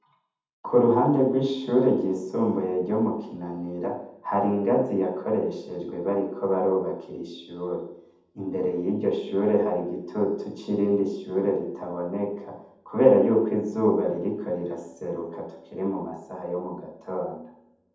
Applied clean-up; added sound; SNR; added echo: none; none; none; reverberation time 0.8 s.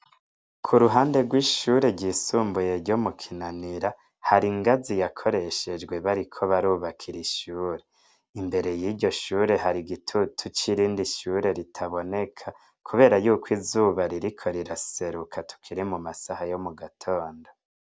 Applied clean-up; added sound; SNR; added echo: none; none; none; none.